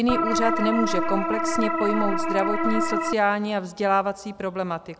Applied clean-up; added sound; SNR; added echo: none; Organ; -1 dB; none.